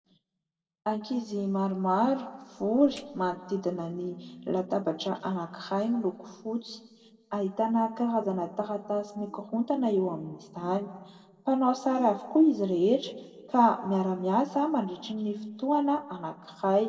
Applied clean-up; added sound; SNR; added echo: neural separator model SepFormer DNS4.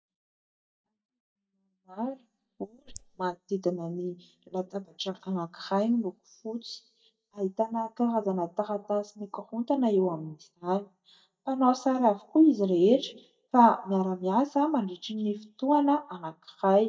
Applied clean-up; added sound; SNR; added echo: neural mask model DeepFilterNet 3.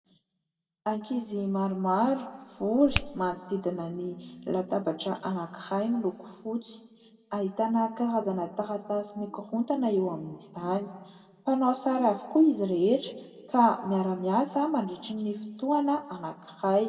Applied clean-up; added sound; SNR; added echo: none; Finger snapping; 4 dB; reverberation time 1.2 s.